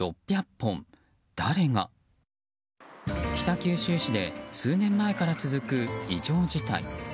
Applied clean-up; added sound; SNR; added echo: none; none; none; none.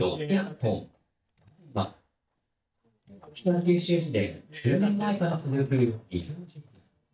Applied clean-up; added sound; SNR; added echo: neural mask model DeepFilterNet 3.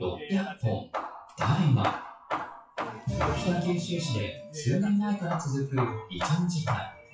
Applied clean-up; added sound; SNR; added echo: classical method WPE with log-MMSE.